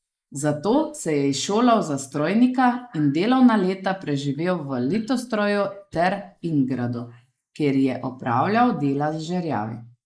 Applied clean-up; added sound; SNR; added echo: neural mask model Resemble Enhance denoiser.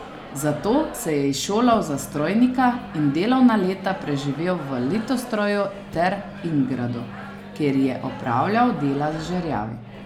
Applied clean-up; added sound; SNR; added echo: none; Microwave oven; 15 dB; none.